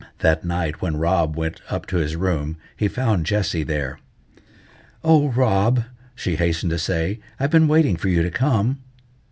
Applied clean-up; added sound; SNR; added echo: none; none; none; none.